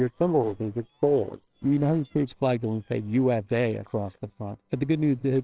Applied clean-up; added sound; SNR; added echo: neural separator model SepFormer WHAMR!.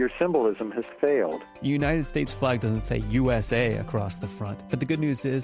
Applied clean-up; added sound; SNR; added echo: none; none; none; none.